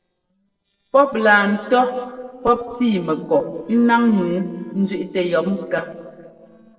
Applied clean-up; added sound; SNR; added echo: neural separator model SepFormer DNS4.